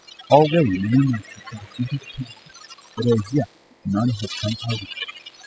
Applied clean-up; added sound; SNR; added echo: classical method spectral subtraction.